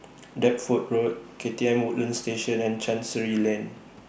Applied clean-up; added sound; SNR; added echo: none; none; none; none.